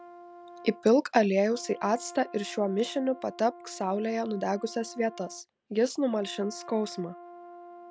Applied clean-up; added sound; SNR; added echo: none; Brass instrument; 18 dB; none.